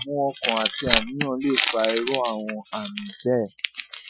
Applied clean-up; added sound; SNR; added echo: classical method Wiener filter.